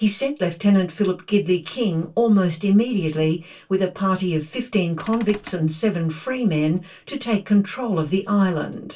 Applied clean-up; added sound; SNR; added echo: none; Cupboard open or close / Door; 16 dB; reverberation time 0.2 s.